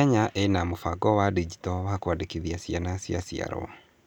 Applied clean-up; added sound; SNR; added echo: none; none; none; none.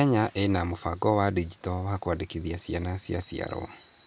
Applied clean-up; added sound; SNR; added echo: none; Cricket; 5 dB; none.